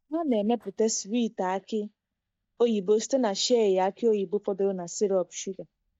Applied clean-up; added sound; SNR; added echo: neural mask model DeepFilterNet 3.